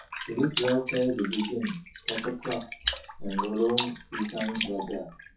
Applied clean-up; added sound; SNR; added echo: classical method WPE with log-MMSE.